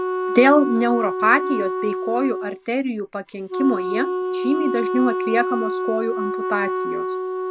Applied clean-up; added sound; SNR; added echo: none; Wind instrument, woodwind instrument; 3 dB; none.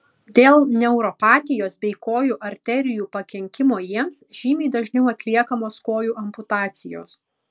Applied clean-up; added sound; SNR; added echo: none; none; none; none.